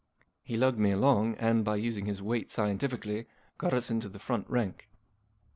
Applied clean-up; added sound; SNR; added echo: none; none; none; none.